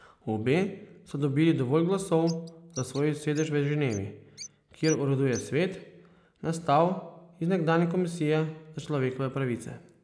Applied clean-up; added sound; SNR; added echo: none; Bird; 18 dB; none.